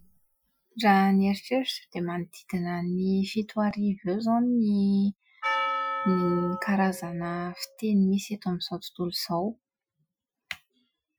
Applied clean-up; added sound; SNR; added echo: classical method Wiener filter.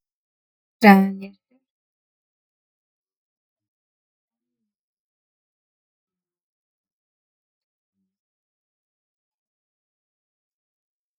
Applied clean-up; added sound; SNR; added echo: neural mask model DeepFilterNet 3.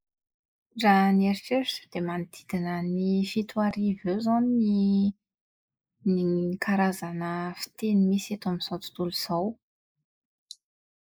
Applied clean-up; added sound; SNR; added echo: neural mask model Resemble Enhance denoiser.